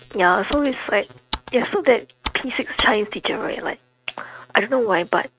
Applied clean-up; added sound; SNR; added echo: neural mask model RNNoise.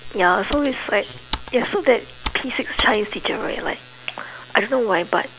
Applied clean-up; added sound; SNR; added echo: none; Computer keyboard; 12 dB; none.